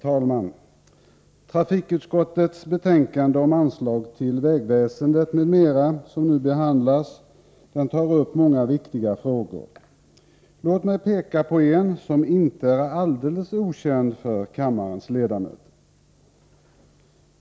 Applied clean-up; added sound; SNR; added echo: none; none; none; none.